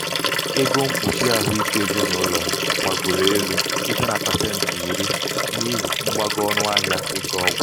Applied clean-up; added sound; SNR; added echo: none; Liquid; -3 dB; none.